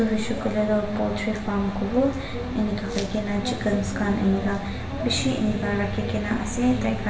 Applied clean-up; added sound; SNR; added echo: none; Mechanical fan; 16 dB; reverberation time 1.1 s.